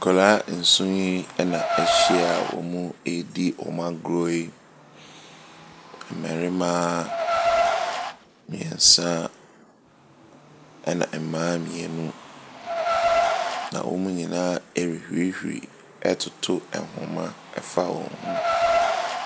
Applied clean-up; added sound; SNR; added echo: none; Car; 3 dB; none.